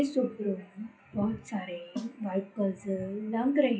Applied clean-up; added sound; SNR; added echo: classical method WPE with log-MMSE.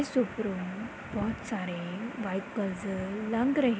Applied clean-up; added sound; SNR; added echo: none; none; none; none.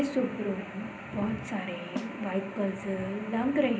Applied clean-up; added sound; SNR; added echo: none; Snare drum; 14 dB; reverberation time 0.5 s.